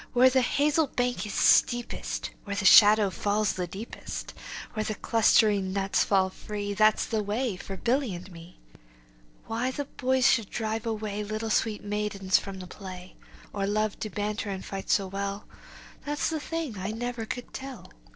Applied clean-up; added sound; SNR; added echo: neural separator model SepFormer DNS4.